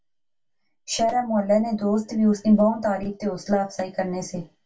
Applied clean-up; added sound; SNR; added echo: none; none; none; reverberation time 0.1 s.